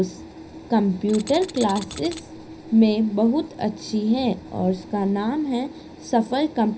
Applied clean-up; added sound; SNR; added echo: none; Tools; 15 dB; reverberation time 0.5 s.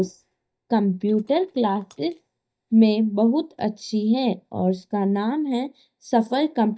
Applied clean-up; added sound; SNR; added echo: neural mask model DeepFilterNet 3.